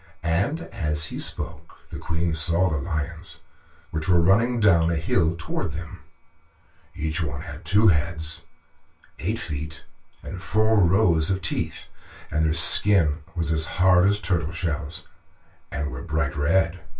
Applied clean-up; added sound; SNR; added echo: none; none; none; reverberation time 0.2 s.